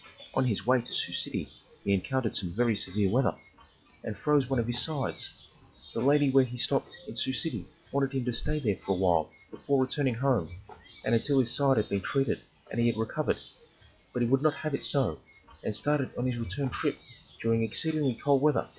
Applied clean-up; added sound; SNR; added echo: classical method log-MMSE.